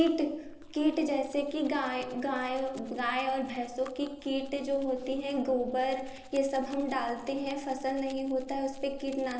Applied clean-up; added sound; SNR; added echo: none; Domestic sounds, home sounds; 17 dB; reverberation time 0.8 s.